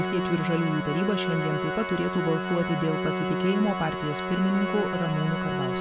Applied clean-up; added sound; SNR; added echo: none; Organ; 1 dB; none.